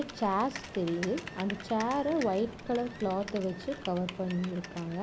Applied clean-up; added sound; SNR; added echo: none; Typing + Ocean; 12 dB; none.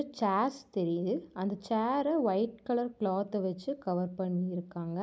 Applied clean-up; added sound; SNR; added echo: none; none; none; none.